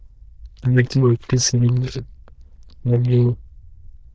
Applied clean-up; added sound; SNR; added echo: neural diffusion model UNIVERSE++.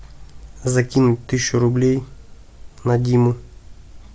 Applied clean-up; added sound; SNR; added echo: none; none; none; none.